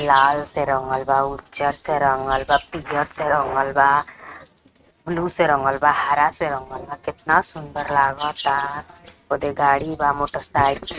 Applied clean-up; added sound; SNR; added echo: neural mask model RNNoise.